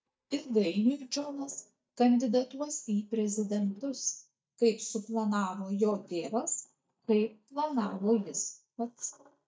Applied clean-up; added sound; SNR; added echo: neural mask model DeepFilterNet 3.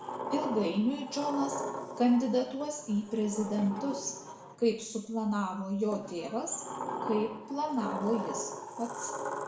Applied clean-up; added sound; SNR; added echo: none; Sliding door; 8 dB; reverberation time 0.7 s.